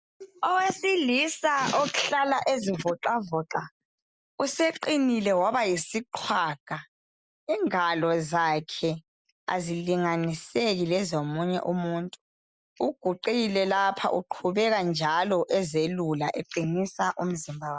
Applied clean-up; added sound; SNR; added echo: none; none; none; none.